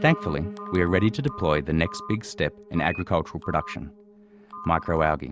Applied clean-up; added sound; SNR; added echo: none; Telephone + Piano; 13 dB; none.